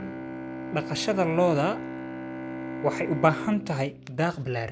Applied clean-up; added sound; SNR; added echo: none; Bowed string instrument; 8 dB; none.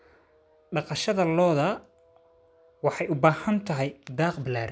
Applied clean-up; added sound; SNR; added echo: none; none; none; none.